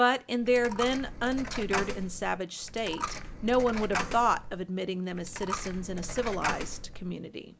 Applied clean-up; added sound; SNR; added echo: none; Coin (dropping); 6 dB; none.